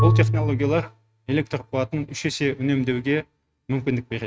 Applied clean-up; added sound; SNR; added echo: neural mask model RNNoise.